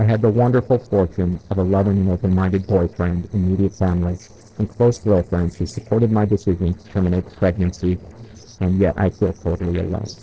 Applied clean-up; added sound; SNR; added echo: neural separator model SepFormer DNS4.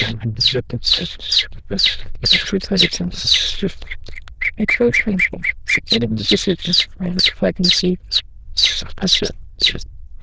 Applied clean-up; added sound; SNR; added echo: neural diffusion model UNIVERSE++.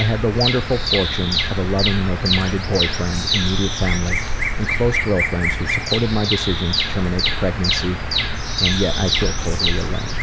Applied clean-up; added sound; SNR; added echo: none; Bird + Bird vocalization, bird call, bird song; -1 dB; none.